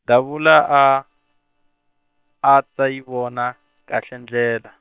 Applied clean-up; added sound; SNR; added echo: neural separator model SepFormer WHAM!.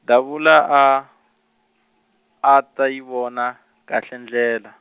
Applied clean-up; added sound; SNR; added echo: none; none; none; none.